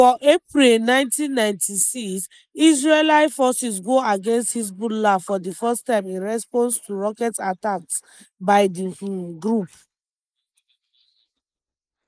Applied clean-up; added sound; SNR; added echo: neural mask model Resemble Enhance denoiser.